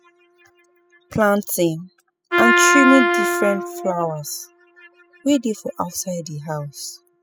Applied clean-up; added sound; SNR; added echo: classical method spectral subtraction.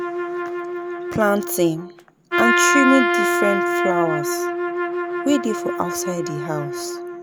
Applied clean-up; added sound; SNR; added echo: none; Trumpet; -1 dB; none.